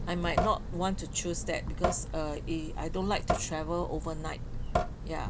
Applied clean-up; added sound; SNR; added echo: none; Drip / Sink (filling or washing) / Water tap, faucet; 0 dB; none.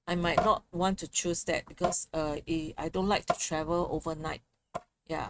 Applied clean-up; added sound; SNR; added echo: neural mask model RNNoise.